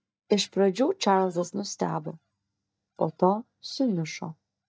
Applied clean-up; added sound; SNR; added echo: neural mask model DeepFilterNet 3.